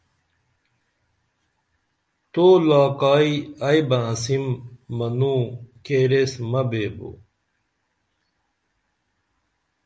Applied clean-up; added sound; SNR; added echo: none; none; none; none.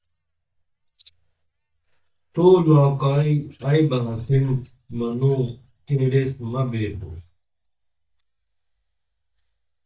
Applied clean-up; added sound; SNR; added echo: neural mask model DeepFilterNet 3.